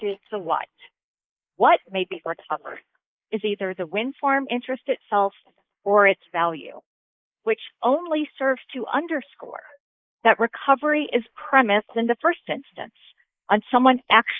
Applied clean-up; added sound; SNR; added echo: neural mask model Resemble Enhance denoiser.